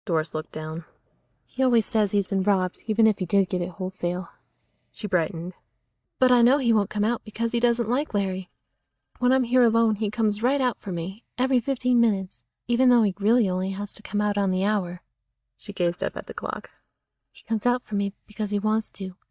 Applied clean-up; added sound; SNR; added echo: neural mask model DeepFilterNet 3.